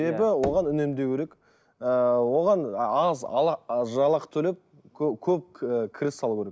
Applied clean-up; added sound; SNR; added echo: none; Knock / Wood; 17 dB; none.